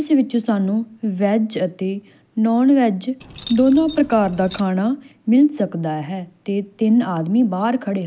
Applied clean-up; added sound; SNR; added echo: none; Keys jangling; 18 dB; none.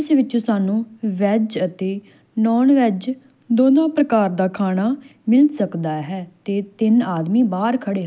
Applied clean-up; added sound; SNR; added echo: none; none; none; none.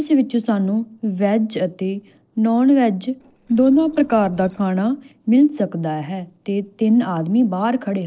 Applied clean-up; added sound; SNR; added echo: neural separator model SepFormer DNS4.